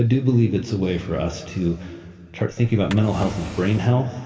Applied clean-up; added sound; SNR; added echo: none; Drawer open or close; 15 dB; reverberation time 2.3 s.